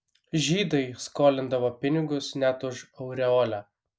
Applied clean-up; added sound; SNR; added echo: none; none; none; none.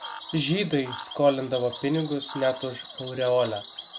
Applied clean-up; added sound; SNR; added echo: none; Cricket / Frog; 12 dB; none.